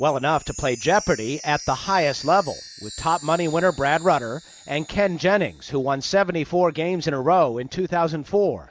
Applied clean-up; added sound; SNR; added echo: none; Chime; 19 dB; none.